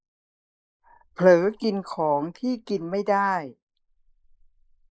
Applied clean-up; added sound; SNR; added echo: neural mask model Resemble Enhance denoiser.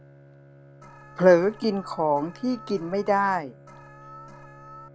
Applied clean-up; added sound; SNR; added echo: none; Bowed string instrument + Alarm; 20 dB; none.